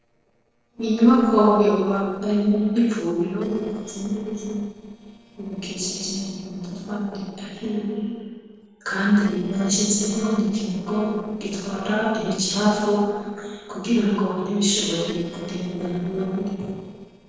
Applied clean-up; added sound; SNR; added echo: neural separator model SepFormer DNS4.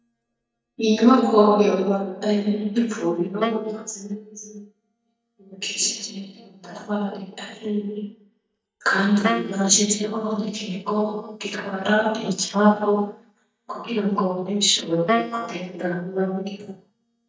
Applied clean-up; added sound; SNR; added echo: neural mask model DeepFilterNet 3.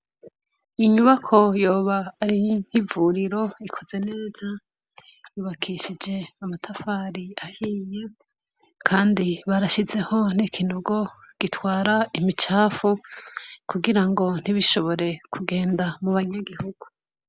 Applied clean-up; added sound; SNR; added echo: none; none; none; none.